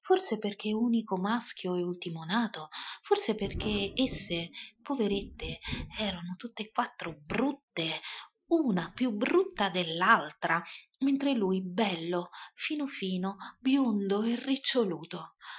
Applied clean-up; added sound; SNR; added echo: classical method Wiener filter.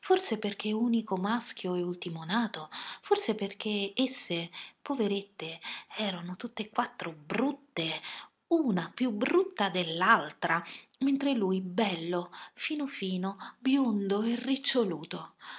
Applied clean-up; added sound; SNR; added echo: none; none; none; none.